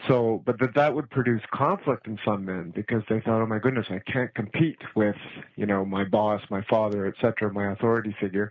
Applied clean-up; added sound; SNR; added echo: none; none; none; none.